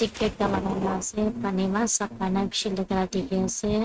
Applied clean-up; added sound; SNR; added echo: neural mask model RNNoise.